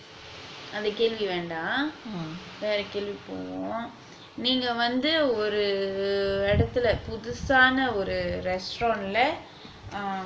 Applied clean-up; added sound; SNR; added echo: none; none; none; none.